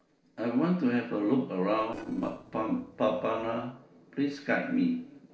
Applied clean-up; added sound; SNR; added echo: neural separator model SepFormer DNS4.